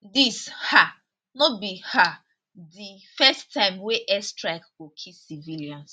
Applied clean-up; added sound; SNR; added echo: none; none; none; none.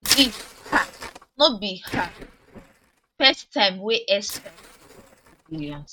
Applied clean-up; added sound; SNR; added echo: neural mask model RNNoise.